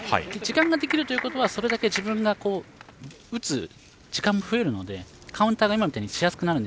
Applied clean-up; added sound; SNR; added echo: none; none; none; none.